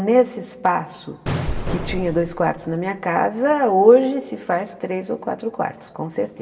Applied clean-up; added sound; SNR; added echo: none; Explosion; 8 dB; reverberation time 1.3 s.